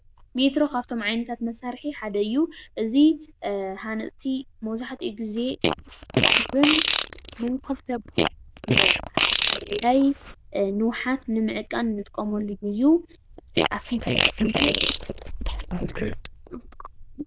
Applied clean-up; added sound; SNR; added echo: neural diffusion model UNIVERSE++.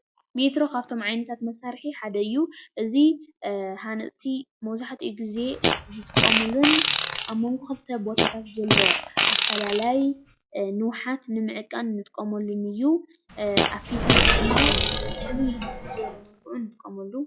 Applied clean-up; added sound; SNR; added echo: classical method log-MMSE.